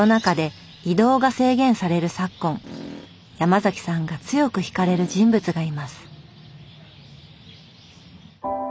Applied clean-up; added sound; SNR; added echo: none; Fart; 14 dB; none.